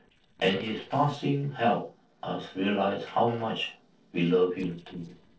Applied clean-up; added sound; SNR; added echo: neural separator model SepFormer DNS4.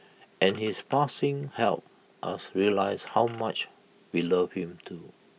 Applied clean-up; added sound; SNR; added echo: none; none; none; none.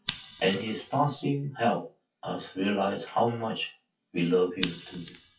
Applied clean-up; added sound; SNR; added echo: classical method WPE with log-MMSE.